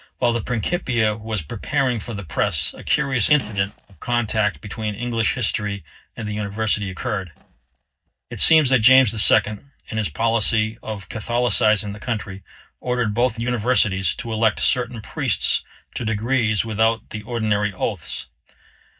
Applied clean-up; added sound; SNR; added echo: neural mask model DeepFilterNet 3.